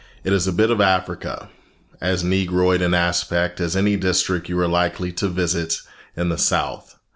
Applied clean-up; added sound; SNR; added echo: none; none; none; none.